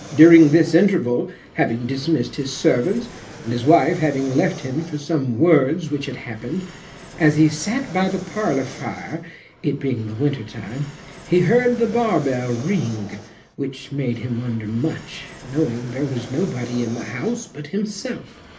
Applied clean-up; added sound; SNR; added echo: none; Fixed-wing aircraft, airplane; 18 dB; reverberation time 0.3 s.